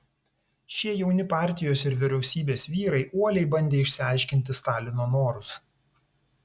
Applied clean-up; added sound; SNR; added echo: none; none; none; none.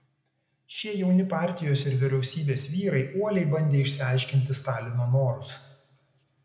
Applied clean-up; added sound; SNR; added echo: none; none; none; reverberation time 0.9 s.